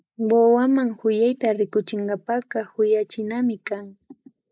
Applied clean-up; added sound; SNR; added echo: neural mask model Resemble Enhance denoiser.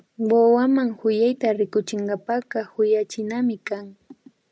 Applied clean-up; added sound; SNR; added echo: none; none; none; none.